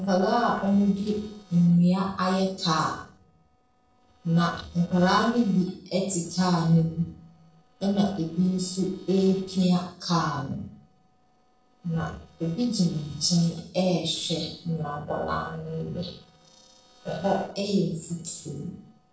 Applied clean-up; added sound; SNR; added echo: neural separator model SepFormer DNS4.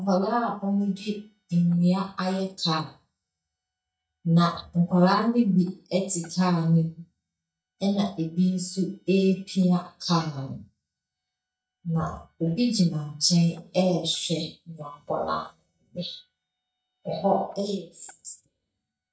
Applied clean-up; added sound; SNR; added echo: neural mask model DeepFilterNet 3.